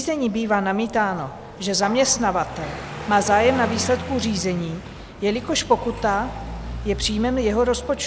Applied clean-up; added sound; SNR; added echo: none; Car passing by; 11 dB; none.